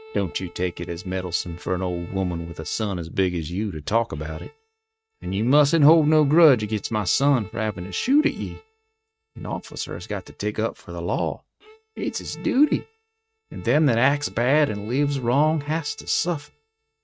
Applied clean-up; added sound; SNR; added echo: neural mask model RNNoise.